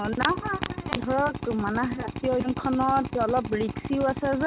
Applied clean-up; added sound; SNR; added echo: none; Drill; 8 dB; none.